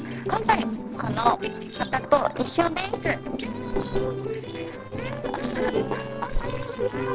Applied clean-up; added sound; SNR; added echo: neural separator model SepFormer DNS4.